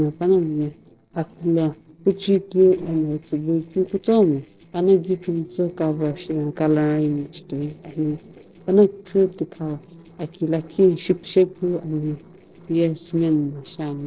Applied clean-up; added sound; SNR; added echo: neural separator model SepFormer DNS4.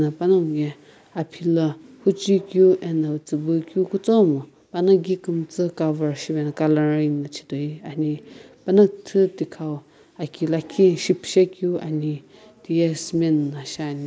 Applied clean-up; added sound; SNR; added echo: none; none; none; none.